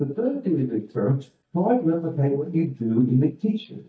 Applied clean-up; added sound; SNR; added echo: neural mask model DeepFilterNet 3.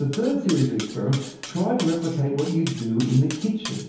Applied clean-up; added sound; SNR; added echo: none; Cutlery, silverware; 15 dB; reverberation time 2.2 s.